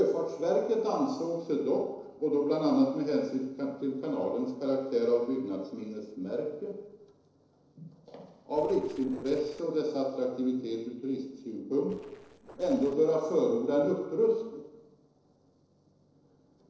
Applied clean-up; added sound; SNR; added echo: neural separator model SepFormer DNS4.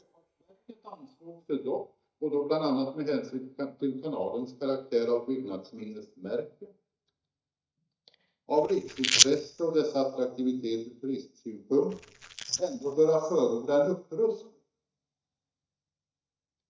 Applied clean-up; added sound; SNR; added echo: neural mask model DeepFilterNet 3.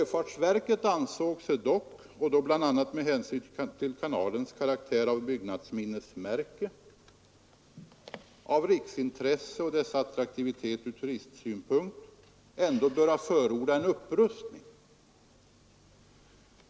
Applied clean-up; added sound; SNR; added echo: none; none; none; none.